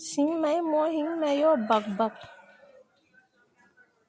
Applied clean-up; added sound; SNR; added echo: none; none; none; none.